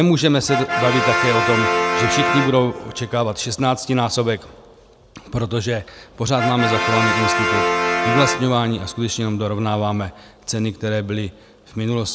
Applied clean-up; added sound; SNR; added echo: none; Brass instrument; 3 dB; none.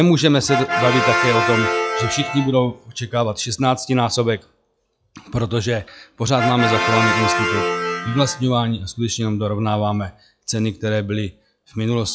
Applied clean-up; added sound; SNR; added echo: classical method log-MMSE.